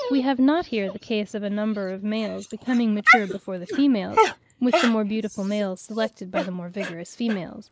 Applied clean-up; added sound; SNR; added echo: neural mask model Resemble Enhance denoiser.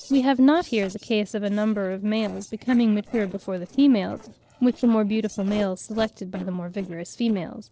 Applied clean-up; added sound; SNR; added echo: neural separator model SepFormer DNS4.